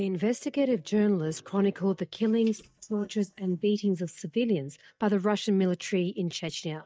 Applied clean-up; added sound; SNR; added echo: neural mask model DeepFilterNet 3.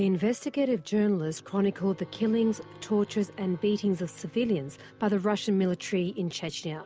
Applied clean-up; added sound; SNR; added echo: none; none; none; none.